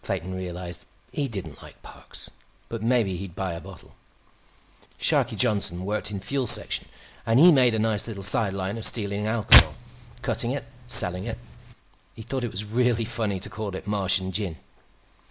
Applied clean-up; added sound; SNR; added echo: none; Tearing; -2 dB; none.